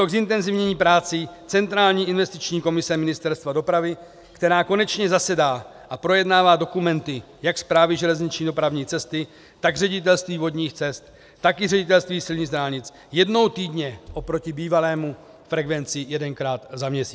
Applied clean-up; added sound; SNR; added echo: none; none; none; none.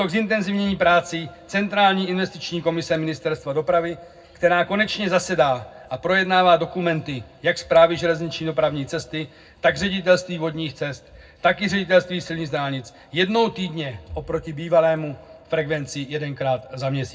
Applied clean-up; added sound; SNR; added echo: none; none; none; reverberation time 0.3 s.